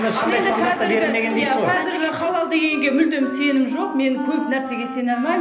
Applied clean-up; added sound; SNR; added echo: none; Wind instrument, woodwind instrument; 12 dB; reverberation time 1.4 s.